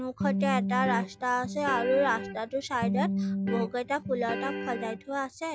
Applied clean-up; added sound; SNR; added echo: none; Electric guitar; 2 dB; none.